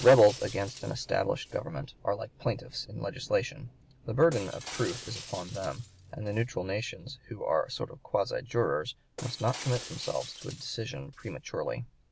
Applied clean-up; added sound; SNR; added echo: none; Shatter; 17 dB; none.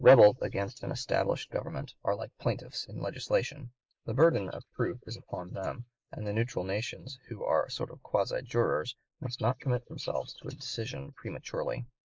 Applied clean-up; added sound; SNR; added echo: neural mask model Resemble Enhance denoiser.